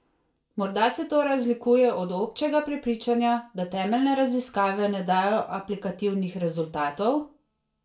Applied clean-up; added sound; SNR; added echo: none; none; none; reverberation time 0.3 s.